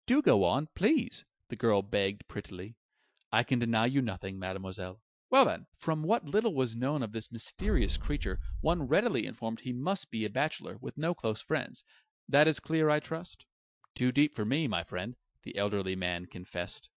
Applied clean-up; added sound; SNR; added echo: classical method Wiener filter.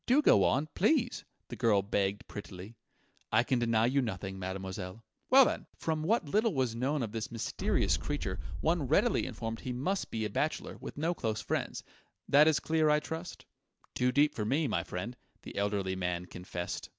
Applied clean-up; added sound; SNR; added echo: none; Boom; 3 dB; none.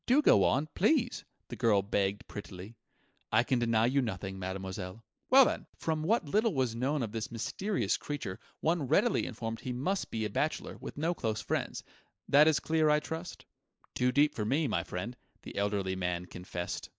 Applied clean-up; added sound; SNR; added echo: neural mask model Resemble Enhance denoiser.